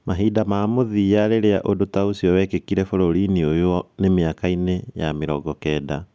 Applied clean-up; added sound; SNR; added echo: none; none; none; none.